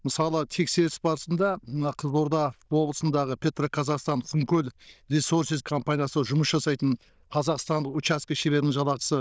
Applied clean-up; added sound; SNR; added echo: neural diffusion model UNIVERSE++.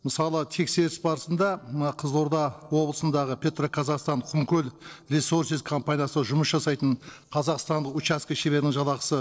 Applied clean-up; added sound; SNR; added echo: neural separator model SepFormer DNS4.